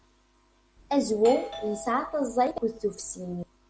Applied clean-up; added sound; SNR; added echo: none; Doorbell; 14 dB; none.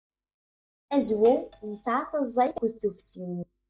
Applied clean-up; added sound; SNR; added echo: neural mask model DeepFilterNet 3.